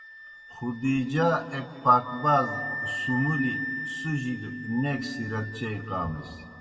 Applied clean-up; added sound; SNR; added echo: none; Wind instrument, woodwind instrument; 9 dB; reverberation time 2.1 s.